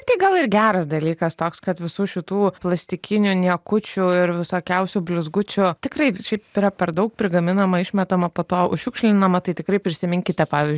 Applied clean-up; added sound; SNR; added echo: none; none; none; none.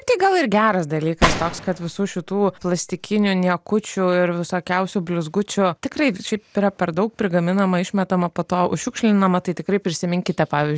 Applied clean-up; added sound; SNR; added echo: none; Gunshot, gunfire; 6 dB; none.